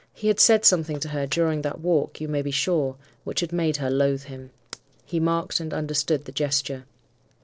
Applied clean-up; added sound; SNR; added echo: neural separator model SepFormer DNS4.